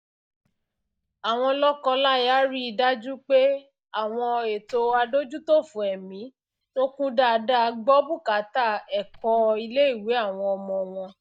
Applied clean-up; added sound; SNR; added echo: neural mask model DeepFilterNet 3.